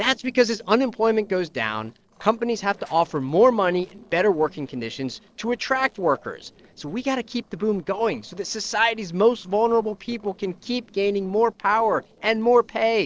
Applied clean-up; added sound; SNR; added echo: neural separator model SepFormer DNS4.